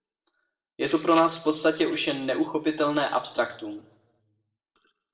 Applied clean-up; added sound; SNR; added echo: neural separator model SepFormer DNS4.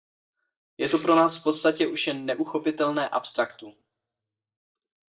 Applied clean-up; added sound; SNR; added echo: neural mask model DeepFilterNet 3.